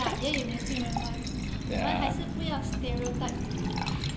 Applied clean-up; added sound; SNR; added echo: none; Fill (with liquid) / Trickle, dribble / Glass; 10 dB; none.